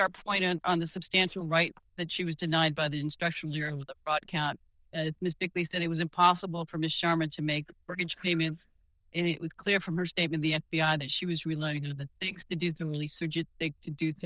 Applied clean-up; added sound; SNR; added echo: neural diffusion model UNIVERSE++.